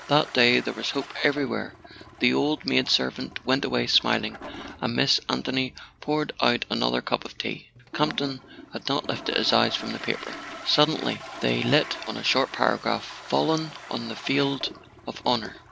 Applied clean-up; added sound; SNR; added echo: none; Toilet flush; 16 dB; none.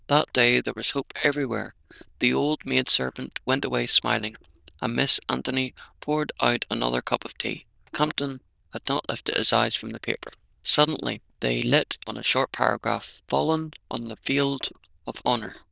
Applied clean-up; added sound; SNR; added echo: neural diffusion model UNIVERSE++.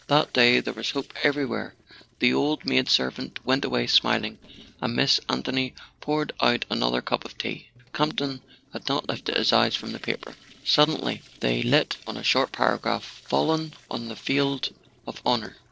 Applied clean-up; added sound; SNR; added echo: neural separator model SepFormer DNS4.